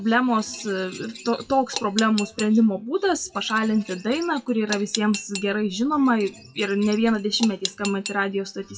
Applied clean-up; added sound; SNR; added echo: classical method WPE with log-MMSE.